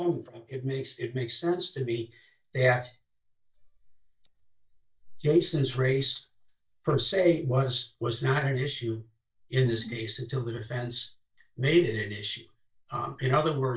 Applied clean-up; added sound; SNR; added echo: neural mask model DeepFilterNet 3.